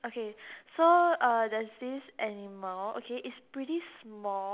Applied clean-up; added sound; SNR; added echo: none; none; none; none.